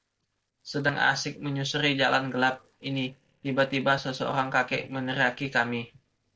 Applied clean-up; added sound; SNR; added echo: neural separator model SepFormer DNS4.